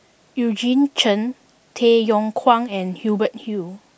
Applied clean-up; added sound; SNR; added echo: none; none; none; none.